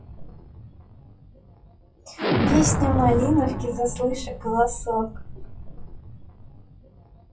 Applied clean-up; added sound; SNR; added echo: classical method WPE with log-MMSE.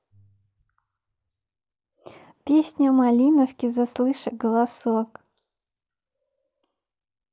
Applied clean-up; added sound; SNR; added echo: none; none; none; none.